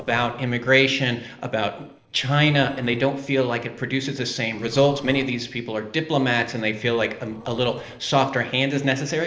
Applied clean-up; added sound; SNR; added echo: neural separator model SepFormer DNS4.